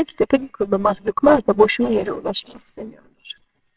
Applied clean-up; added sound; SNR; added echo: neural separator model SepFormer WHAMR!.